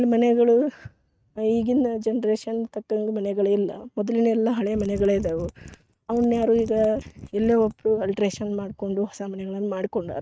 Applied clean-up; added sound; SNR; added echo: neural mask model RNNoise.